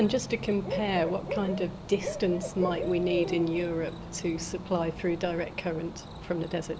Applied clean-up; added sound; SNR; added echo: none; Cricket / Bird; 8 dB; none.